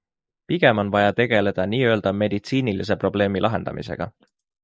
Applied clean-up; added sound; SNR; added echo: neural mask model Resemble Enhance denoiser.